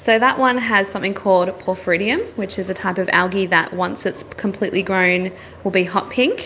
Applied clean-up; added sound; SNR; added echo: none; none; none; none.